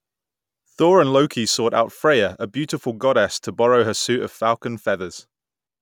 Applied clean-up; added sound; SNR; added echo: none; none; none; none.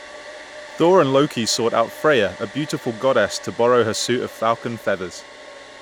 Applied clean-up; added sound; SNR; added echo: none; Domestic sounds, home sounds; 18 dB; none.